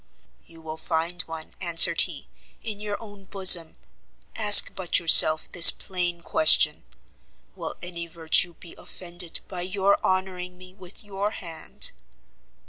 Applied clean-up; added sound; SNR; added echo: none; none; none; none.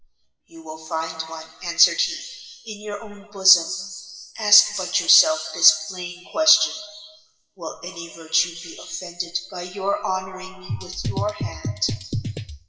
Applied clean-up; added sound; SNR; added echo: classical method WPE with log-MMSE.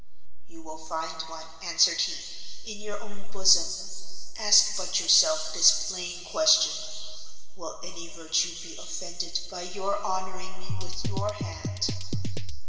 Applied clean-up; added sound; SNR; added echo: none; Drum kit; 8 dB; reverberation time 2.3 s.